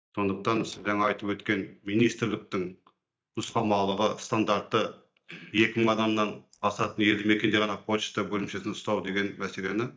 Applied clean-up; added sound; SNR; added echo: neural mask model DeepFilterNet 3.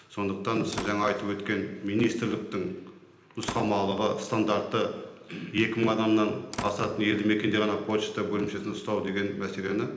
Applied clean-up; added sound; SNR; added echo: none; Slam; 15 dB; reverberation time 0.9 s.